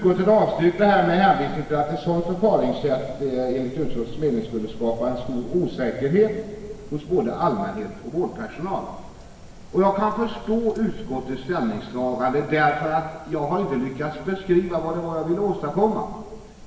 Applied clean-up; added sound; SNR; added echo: none; Rain; 15 dB; reverberation time 1.4 s.